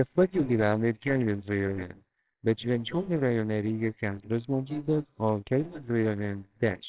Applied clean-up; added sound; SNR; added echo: neural separator model SepFormer WHAMR!.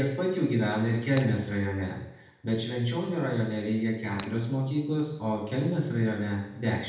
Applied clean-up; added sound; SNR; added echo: none; Shatter; 19 dB; reverberation time 0.8 s.